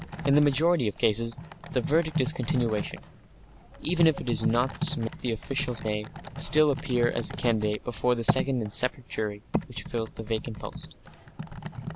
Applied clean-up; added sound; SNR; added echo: none; Typing; 8 dB; none.